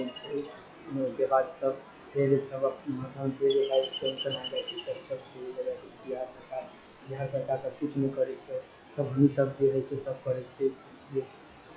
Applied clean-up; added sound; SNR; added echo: classical method log-MMSE.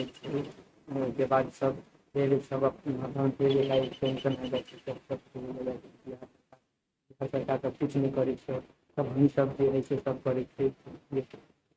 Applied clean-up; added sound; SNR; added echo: neural mask model RNNoise.